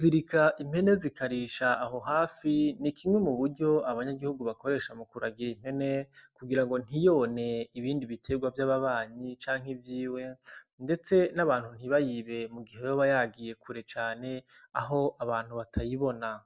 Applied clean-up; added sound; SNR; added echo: none; none; none; none.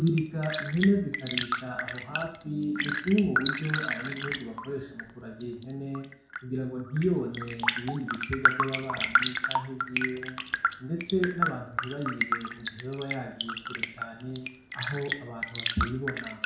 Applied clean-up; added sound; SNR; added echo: none; Raindrop; 1 dB; reverberation time 0.5 s.